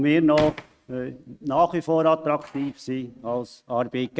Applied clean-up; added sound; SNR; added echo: neural mask model RNNoise.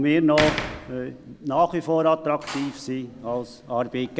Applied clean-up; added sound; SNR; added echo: none; Slam; 11 dB; none.